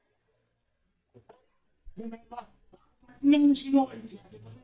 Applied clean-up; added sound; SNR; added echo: neural mask model DeepFilterNet 3.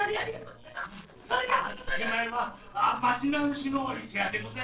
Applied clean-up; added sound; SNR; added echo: neural separator model SepFormer DNS4.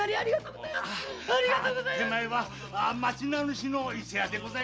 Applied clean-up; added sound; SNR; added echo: none; none; none; none.